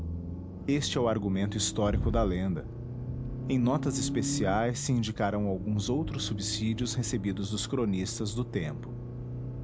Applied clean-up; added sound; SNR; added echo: none; Accelerating, revving, vroom; 5 dB; none.